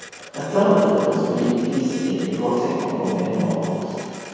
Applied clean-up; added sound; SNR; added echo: none; Printer; 19 dB; reverberation time 2.2 s.